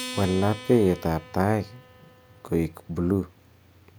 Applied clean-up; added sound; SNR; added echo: none; Acoustic guitar; 17 dB; none.